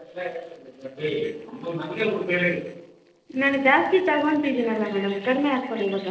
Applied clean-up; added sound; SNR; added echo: neural separator model SepFormer DNS4.